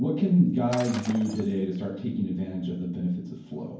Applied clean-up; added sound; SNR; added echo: none; Shatter; 15 dB; reverberation time 0.9 s.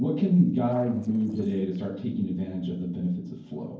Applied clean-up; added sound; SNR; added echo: neural separator model SepFormer DNS4.